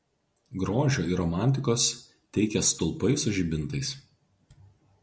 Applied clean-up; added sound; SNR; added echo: none; none; none; none.